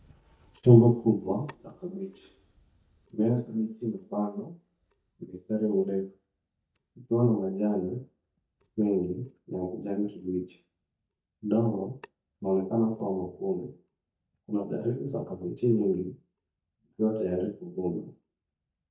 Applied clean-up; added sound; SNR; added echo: neural mask model DeepFilterNet 3.